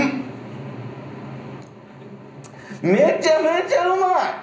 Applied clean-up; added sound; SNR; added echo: none; none; none; reverberation time 0.5 s.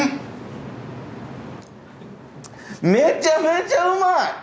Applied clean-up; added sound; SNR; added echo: none; none; none; none.